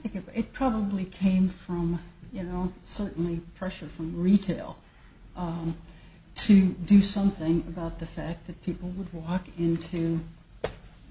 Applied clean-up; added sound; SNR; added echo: none; none; none; none.